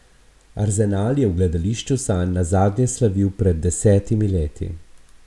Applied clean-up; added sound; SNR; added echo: none; none; none; none.